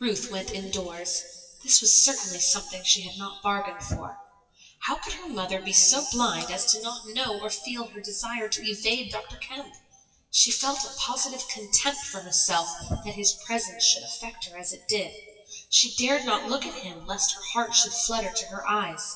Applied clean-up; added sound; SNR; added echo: classical method WPE with log-MMSE.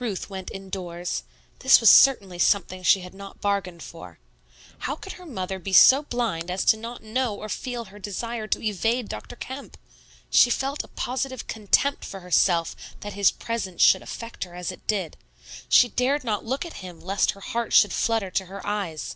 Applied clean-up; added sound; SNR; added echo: none; none; none; none.